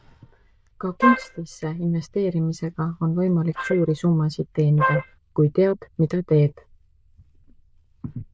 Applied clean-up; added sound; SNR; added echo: neural diffusion model UNIVERSE++.